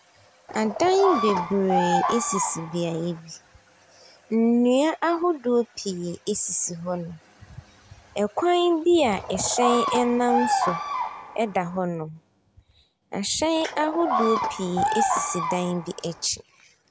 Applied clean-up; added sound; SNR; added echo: none; Bird vocalization, bird call, bird song; 2 dB; none.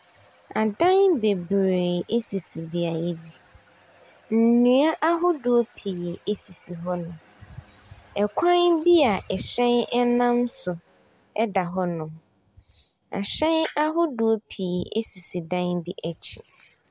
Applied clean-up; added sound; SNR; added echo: none; none; none; none.